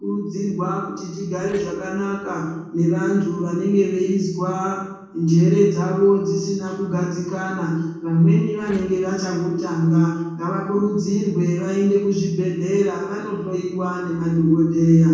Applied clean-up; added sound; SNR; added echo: neural separator model SepFormer DNS4.